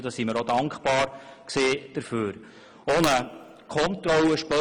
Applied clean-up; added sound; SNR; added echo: none; Shatter; 15 dB; none.